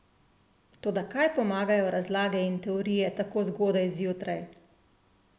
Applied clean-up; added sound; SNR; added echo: none; none; none; none.